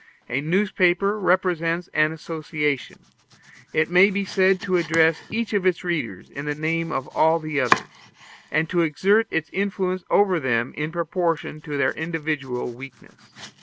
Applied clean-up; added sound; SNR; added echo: none; Domestic sounds, home sounds; 14 dB; none.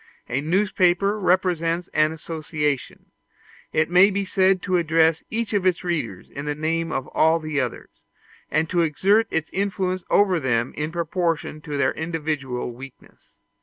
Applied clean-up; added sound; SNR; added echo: none; none; none; none.